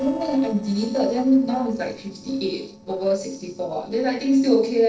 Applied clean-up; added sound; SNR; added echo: neural separator model SepFormer DNS4.